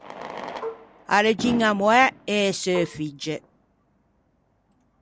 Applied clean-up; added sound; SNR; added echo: none; Marimba, xylophone + Fireworks; 13 dB; none.